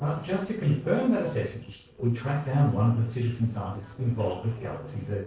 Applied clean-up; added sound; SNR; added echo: neural separator model SepFormer DNS4.